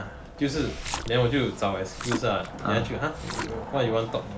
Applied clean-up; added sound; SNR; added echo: none; Splash, splatter + Wood; 10 dB; none.